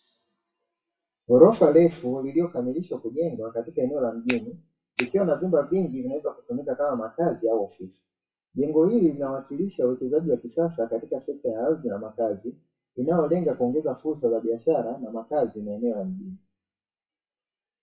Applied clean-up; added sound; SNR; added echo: classical method WPE with log-MMSE.